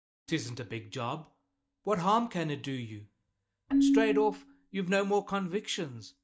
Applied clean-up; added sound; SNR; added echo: neural mask model DeepFilterNet 3.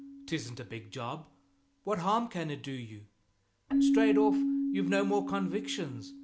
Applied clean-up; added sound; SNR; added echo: none; Keyboard (musical); -1 dB; none.